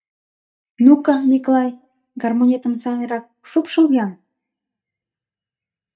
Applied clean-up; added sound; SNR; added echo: neural mask model DeepFilterNet 3.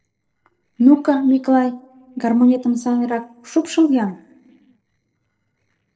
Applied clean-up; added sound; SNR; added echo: neural separator model SepFormer DNS4.